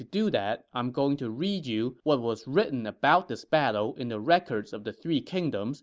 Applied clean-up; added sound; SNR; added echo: none; none; none; none.